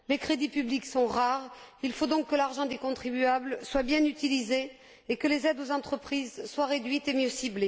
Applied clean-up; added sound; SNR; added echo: none; none; none; none.